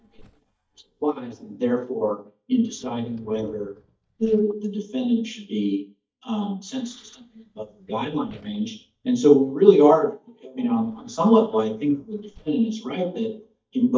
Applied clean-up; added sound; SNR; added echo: neural mask model DeepFilterNet 3.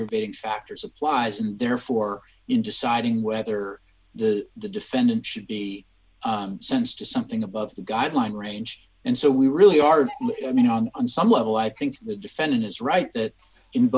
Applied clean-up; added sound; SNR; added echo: none; none; none; none.